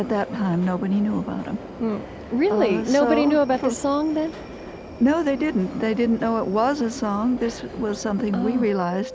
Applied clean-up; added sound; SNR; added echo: none; Subway, metro, underground; 14 dB; none.